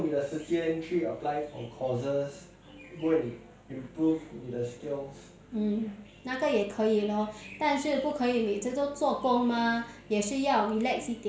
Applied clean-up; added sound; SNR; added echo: none; none; none; none.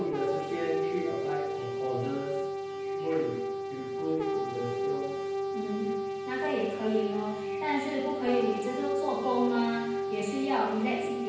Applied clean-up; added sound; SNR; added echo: none; Brass instrument; 1 dB; reverberation time 0.9 s.